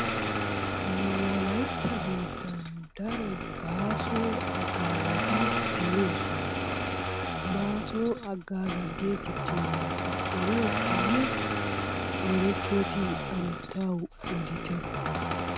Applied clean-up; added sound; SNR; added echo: none; Engine starting; -2 dB; none.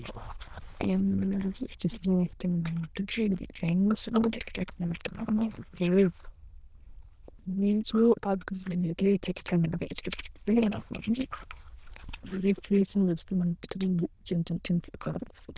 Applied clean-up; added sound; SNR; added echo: neural diffusion model UNIVERSE++.